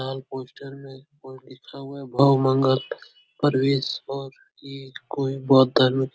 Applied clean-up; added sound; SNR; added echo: none; none; none; none.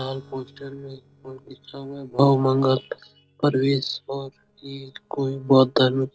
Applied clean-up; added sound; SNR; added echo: neural separator model SepFormer DNS4.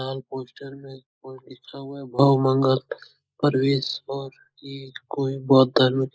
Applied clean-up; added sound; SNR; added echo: neural mask model Resemble Enhance denoiser.